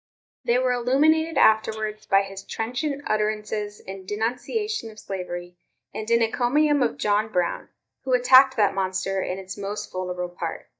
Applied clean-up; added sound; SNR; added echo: neural mask model DeepFilterNet 3.